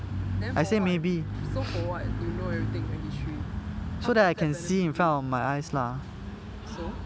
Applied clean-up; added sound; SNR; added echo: none; none; none; none.